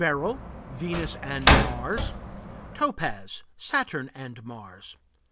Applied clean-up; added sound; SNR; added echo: none; Slam; -5 dB; none.